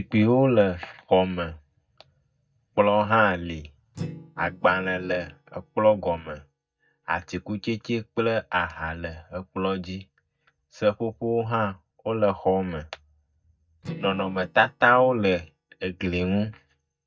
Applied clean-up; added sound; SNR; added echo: neural mask model DeepFilterNet 3.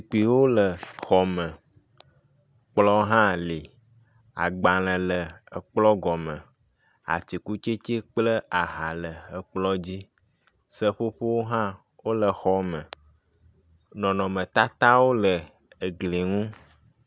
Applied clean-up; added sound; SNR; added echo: none; none; none; none.